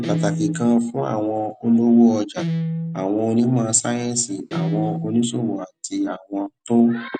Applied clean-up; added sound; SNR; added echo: none; Guitar; 8 dB; none.